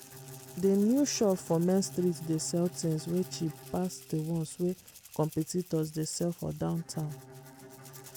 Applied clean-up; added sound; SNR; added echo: none; Rattle (instrument) + Bowed string instrument; 17 dB; none.